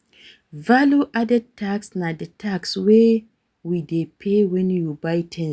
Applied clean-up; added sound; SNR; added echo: none; none; none; none.